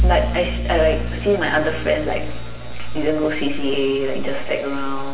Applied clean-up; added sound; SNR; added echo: none; Bowed string instrument; 6 dB; reverberation time 2.0 s.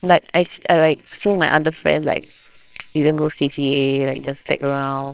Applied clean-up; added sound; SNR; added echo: neural separator model SepFormer WHAMR!.